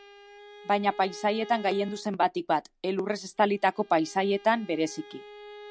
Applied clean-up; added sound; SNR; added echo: none; Bowed string instrument; 19 dB; none.